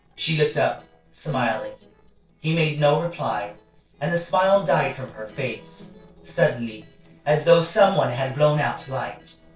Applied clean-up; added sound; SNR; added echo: neural separator model SepFormer DNS4.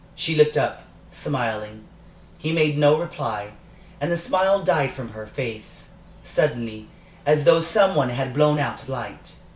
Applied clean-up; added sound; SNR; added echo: none; none; none; none.